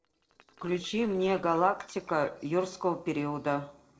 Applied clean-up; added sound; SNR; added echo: neural separator model SepFormer DNS4.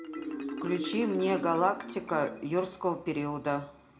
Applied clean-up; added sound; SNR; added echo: none; Marimba, xylophone; 8 dB; reverberation time 0.4 s.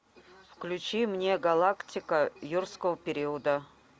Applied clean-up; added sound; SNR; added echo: none; none; none; none.